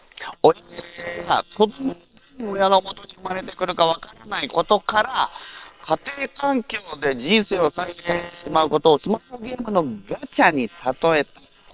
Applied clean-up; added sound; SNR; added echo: neural separator model SepFormer WHAM!.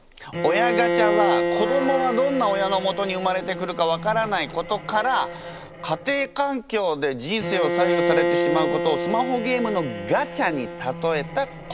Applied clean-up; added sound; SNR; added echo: none; Bowed string instrument; 3 dB; none.